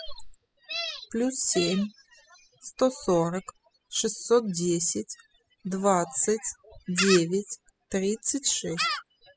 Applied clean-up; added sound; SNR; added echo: classical method spectral subtraction.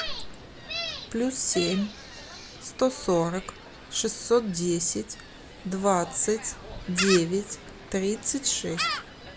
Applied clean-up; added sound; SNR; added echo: none; Gull, seagull; 9 dB; none.